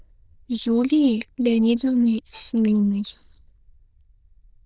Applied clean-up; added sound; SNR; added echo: neural diffusion model UNIVERSE++.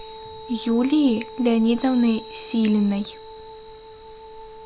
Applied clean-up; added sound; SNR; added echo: none; Chime + Wind instrument, woodwind instrument; 16 dB; none.